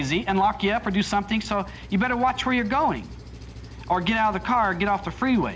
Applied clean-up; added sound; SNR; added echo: none; Engine; 18 dB; none.